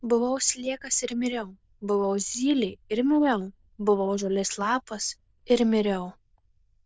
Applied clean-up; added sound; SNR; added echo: neural diffusion model UNIVERSE++.